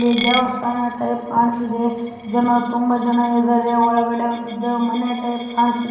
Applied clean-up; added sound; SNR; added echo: none; Coin (dropping); 13 dB; reverberation time 1.2 s.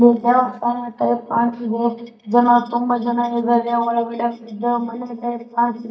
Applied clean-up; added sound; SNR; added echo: neural mask model DeepFilterNet 3.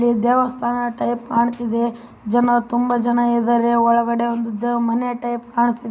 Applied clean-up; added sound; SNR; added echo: none; none; none; none.